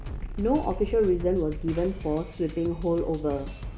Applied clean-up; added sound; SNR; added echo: none; Drum kit; 8 dB; none.